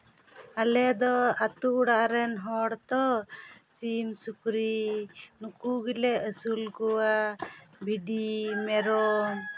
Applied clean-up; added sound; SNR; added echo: none; none; none; none.